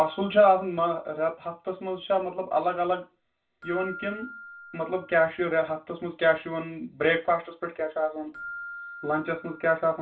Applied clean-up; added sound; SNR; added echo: none; Keyboard (musical); 18 dB; reverberation time 0.2 s.